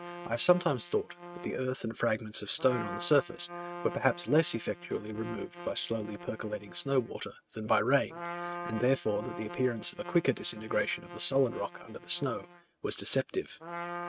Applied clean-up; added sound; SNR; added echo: neural mask model RNNoise.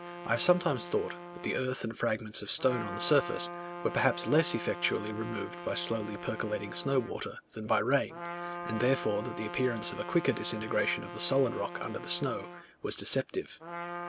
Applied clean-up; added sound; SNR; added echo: none; Trumpet; 11 dB; none.